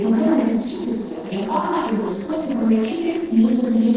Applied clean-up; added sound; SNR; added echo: neural separator model SepFormer DNS4.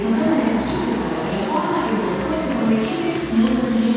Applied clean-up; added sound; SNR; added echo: none; Applause / Cheering; 13 dB; reverberation time 2.0 s.